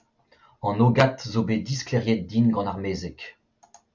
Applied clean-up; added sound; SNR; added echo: none; none; none; none.